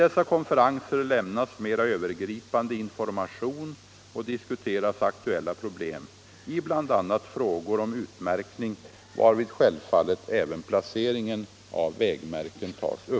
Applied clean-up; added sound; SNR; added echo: none; none; none; none.